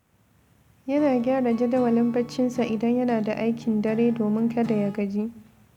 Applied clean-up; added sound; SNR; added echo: none; Acoustic guitar / Strum; 18 dB; none.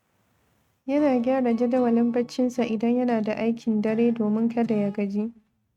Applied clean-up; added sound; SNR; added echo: neural mask model RNNoise.